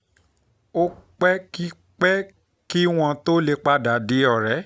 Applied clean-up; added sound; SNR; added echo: none; none; none; none.